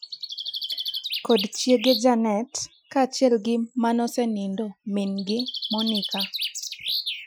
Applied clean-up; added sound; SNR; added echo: classical method Wiener filter.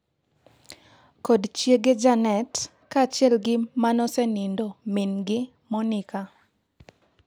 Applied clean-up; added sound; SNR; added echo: none; none; none; none.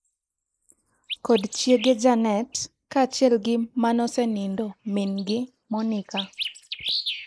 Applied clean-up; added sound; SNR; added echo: neural mask model Resemble Enhance denoiser.